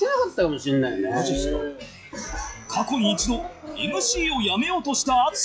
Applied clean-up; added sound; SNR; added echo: classical method log-MMSE.